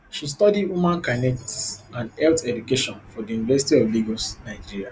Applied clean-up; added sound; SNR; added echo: none; none; none; none.